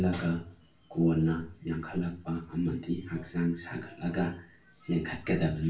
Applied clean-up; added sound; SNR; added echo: none; none; none; reverberation time 0.4 s.